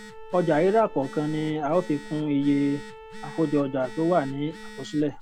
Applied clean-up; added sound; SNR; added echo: none; Bowed string instrument + Telephone; 15 dB; none.